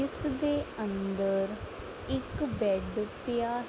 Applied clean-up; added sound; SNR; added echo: none; none; none; none.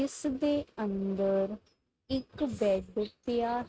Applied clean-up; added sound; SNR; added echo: neural mask model RNNoise.